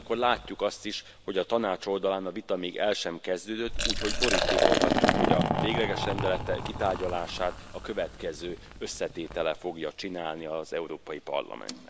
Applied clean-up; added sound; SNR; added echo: none; Liquid; 0 dB; none.